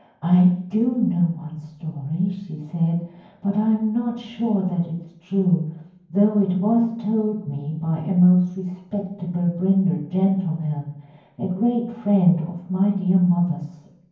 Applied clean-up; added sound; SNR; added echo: none; none; none; reverberation time 0.9 s.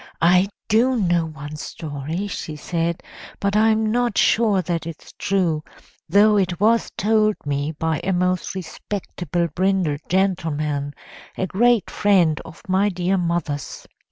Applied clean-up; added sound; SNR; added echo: none; none; none; none.